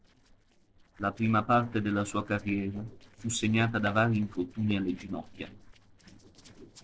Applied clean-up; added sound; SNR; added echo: neural separator model SepFormer DNS4.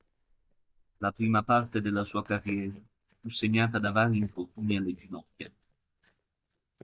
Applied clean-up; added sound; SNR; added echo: neural mask model DeepFilterNet 3.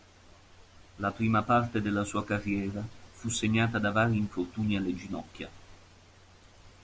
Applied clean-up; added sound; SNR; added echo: none; none; none; none.